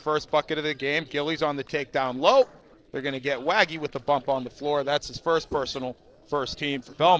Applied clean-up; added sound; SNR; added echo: neural separator model SepFormer DNS4.